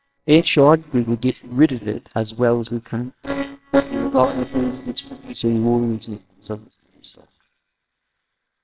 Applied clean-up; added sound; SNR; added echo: neural separator model SepFormer WHAMR!.